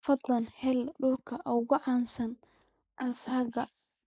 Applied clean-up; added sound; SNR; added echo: neural mask model Resemble Enhance denoiser.